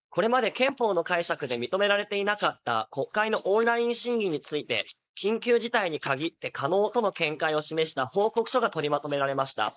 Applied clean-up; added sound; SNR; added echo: neural mask model Resemble Enhance denoiser.